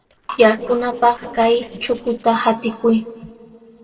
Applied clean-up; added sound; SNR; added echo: neural separator model SepFormer DNS4.